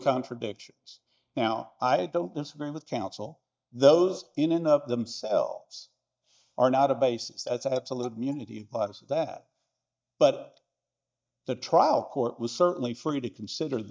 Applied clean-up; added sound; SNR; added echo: neural mask model DeepFilterNet 3.